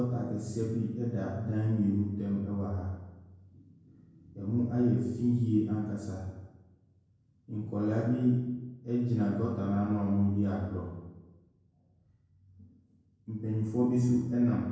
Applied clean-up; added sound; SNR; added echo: none; none; none; reverberation time 1.0 s.